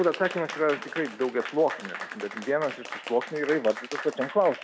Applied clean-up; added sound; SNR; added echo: none; Applause / Crowd; 11 dB; none.